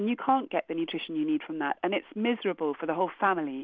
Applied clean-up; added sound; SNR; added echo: none; none; none; none.